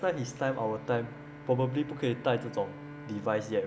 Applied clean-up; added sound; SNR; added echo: none; Bowed string instrument; 15 dB; none.